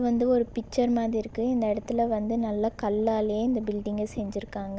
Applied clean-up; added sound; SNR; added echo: none; Boat, Water vehicle; 18 dB; none.